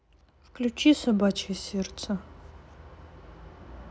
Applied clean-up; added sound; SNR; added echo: none; none; none; none.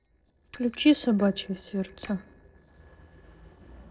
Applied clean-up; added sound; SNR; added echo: neural separator model SepFormer DNS4.